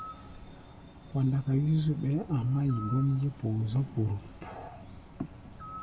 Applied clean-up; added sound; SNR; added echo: none; Bird; 15 dB; none.